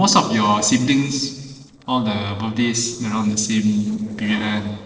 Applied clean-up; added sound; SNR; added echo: neural separator model SepFormer DNS4.